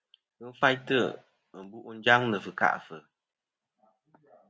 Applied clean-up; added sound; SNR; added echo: none; none; none; none.